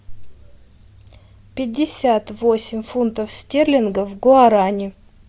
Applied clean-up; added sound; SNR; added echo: none; none; none; none.